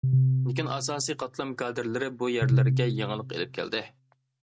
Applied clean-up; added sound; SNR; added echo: none; Piano; -4 dB; none.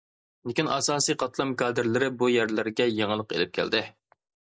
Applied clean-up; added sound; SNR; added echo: neural mask model Resemble Enhance denoiser.